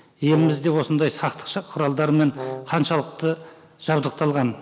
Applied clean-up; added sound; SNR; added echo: none; Brass instrument; 11 dB; none.